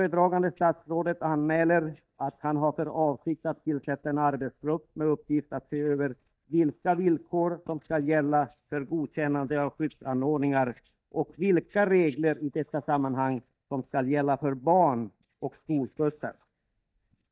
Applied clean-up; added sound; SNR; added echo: neural mask model DeepFilterNet 3.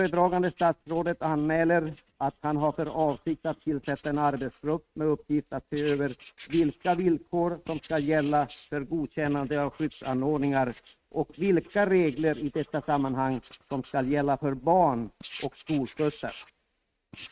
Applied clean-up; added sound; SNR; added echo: neural mask model RNNoise.